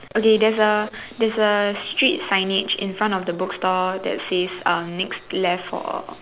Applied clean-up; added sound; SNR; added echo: none; none; none; none.